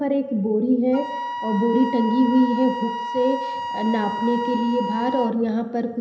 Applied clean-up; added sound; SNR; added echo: none; Wind instrument, woodwind instrument; 8 dB; reverberation time 0.9 s.